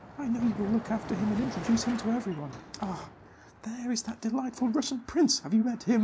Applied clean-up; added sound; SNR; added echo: none; Car passing by; 13 dB; none.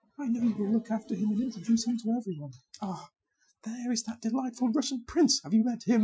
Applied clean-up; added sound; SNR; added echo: classical method Wiener filter.